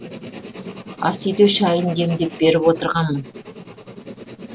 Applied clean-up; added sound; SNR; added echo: none; Writing; 15 dB; none.